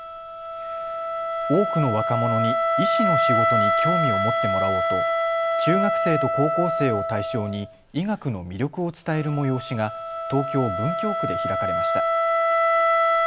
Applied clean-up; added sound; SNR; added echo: none; Wind instrument, woodwind instrument; -3 dB; none.